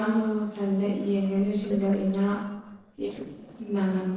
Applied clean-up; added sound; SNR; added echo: neural separator model SepFormer DNS4.